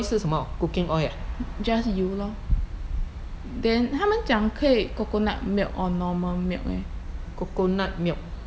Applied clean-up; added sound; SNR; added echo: none; none; none; none.